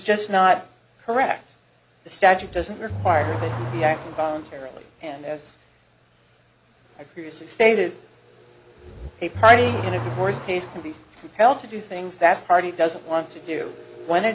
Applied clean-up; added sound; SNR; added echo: none; Accelerating, revving, vroom / Car; 12 dB; none.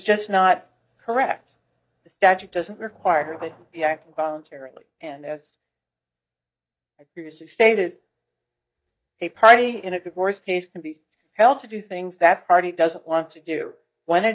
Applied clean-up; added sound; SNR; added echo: neural mask model DeepFilterNet 3.